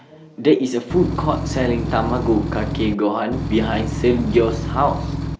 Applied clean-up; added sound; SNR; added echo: none; Engine / Truck / Car; 4 dB; none.